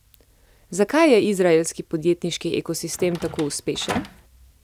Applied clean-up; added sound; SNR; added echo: none; Door; 12 dB; none.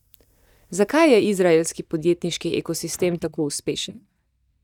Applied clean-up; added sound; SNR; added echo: neural mask model DeepFilterNet 3.